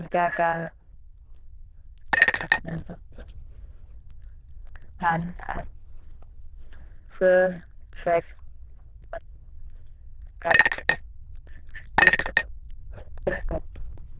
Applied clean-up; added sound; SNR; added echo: neural diffusion model UNIVERSE++.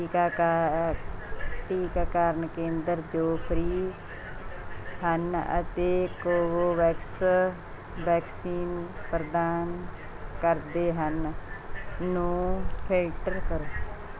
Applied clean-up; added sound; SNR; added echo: none; none; none; none.